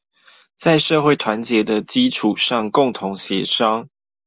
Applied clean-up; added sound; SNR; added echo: none; none; none; none.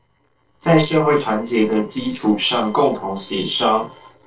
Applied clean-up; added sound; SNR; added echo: neural separator model SepFormer DNS4.